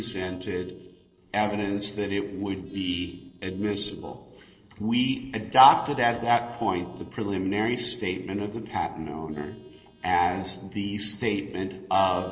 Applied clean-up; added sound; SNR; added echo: neural separator model SepFormer DNS4.